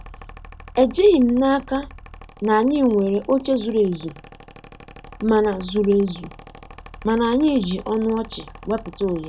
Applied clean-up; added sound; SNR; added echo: none; Mechanical fan; 19 dB; none.